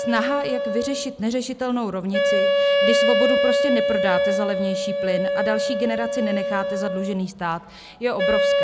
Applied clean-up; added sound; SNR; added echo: none; Wind instrument, woodwind instrument; -3 dB; none.